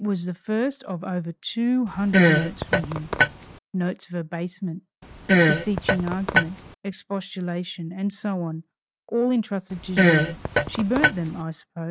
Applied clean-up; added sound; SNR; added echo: none; Fart; -5 dB; none.